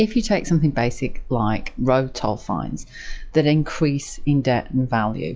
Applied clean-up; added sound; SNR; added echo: classical method log-MMSE.